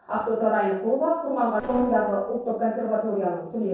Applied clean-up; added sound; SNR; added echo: neural separator model SepFormer DNS4.